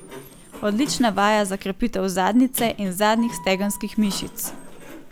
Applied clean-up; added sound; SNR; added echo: none; Sliding door; 17 dB; none.